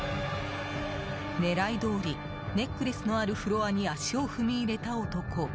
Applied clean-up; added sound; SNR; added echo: none; none; none; none.